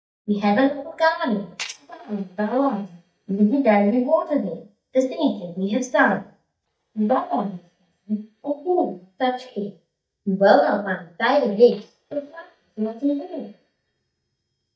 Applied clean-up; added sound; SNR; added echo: neural mask model DeepFilterNet 3.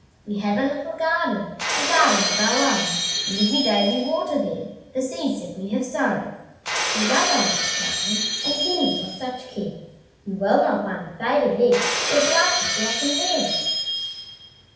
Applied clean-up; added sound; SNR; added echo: none; Shatter; 3 dB; reverberation time 0.8 s.